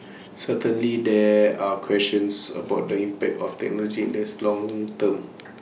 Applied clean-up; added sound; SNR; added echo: none; none; none; none.